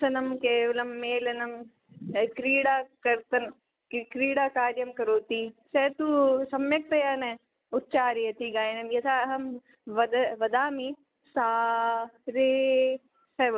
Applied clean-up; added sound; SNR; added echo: none; none; none; none.